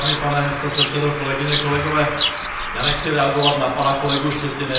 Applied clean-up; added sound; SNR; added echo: none; Bird vocalization, bird call, bird song; 1 dB; reverberation time 0.9 s.